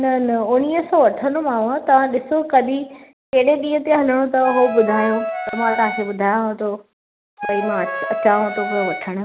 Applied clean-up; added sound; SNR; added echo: none; Wind instrument, woodwind instrument; 6 dB; none.